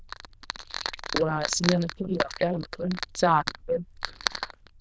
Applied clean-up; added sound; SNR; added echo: neural diffusion model UNIVERSE++.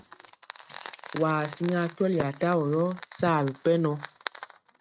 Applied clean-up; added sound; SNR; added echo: neural mask model RNNoise.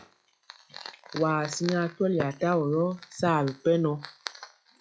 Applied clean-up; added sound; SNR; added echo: classical method log-MMSE.